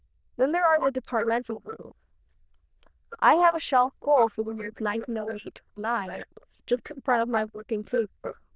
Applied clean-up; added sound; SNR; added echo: neural diffusion model UNIVERSE++.